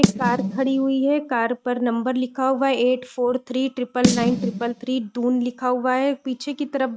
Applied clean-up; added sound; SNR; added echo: neural mask model RNNoise.